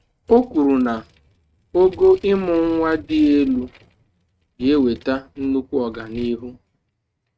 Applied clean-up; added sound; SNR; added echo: neural mask model RNNoise.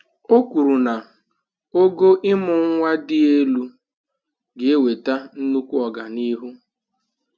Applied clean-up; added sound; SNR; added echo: none; none; none; none.